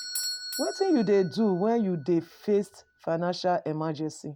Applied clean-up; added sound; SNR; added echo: none; Bell / Doorbell; 14 dB; none.